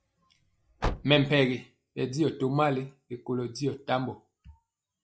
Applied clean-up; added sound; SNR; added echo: classical method log-MMSE.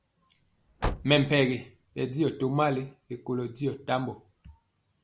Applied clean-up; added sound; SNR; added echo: none; Car; 7 dB; none.